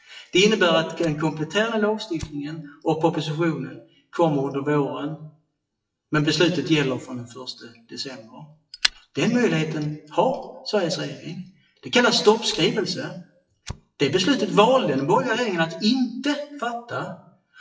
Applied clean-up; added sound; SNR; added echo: classical method WPE with log-MMSE.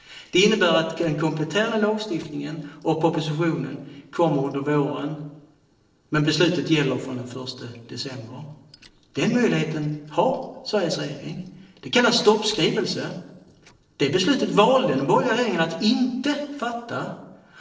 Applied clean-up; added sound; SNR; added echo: neural separator model SepFormer DNS4.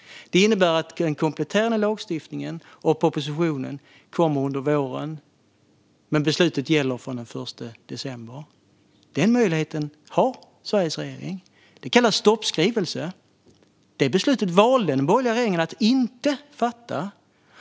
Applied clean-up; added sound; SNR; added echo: none; none; none; none.